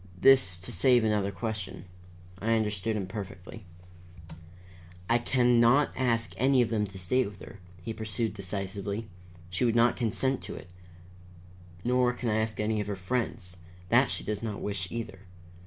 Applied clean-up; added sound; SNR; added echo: none; none; none; none.